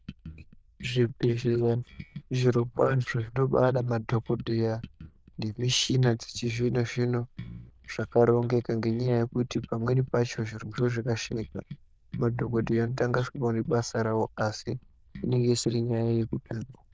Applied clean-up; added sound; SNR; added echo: neural diffusion model UNIVERSE++.